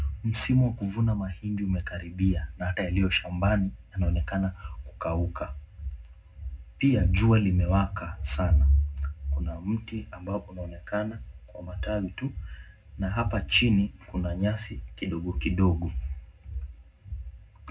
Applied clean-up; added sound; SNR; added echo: none; none; none; reverberation time 0.3 s.